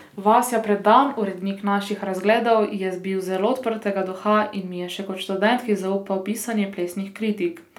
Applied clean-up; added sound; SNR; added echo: none; none; none; none.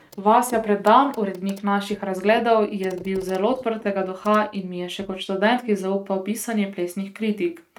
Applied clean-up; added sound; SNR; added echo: neural mask model RNNoise.